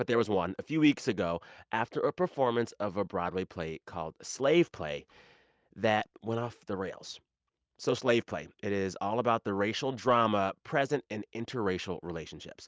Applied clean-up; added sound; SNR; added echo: none; none; none; none.